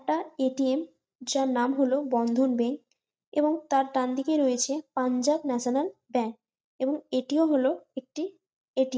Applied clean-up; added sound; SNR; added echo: none; none; none; none.